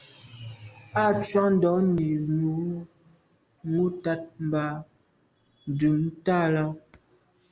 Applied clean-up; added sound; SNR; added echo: none; none; none; none.